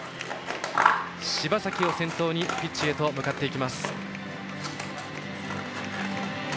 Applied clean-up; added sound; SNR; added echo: none; Scissors; 2 dB; none.